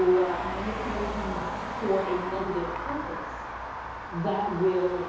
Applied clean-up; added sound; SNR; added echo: none; Traffic noise, roadway noise; 5 dB; reverberation time 1.0 s.